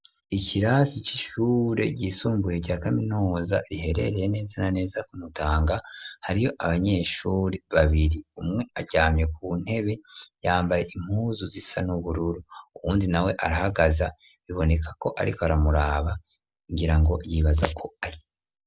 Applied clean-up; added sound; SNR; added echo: none; none; none; none.